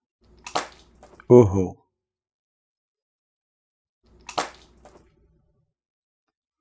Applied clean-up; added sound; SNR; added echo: classical method spectral subtraction.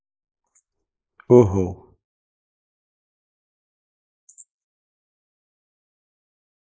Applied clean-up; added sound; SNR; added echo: neural mask model Resemble Enhance denoiser.